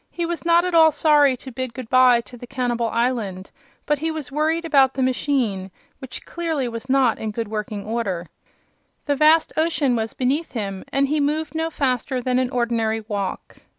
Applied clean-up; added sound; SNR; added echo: none; none; none; none.